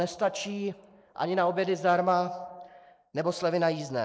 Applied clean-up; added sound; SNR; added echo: neural mask model Resemble Enhance denoiser.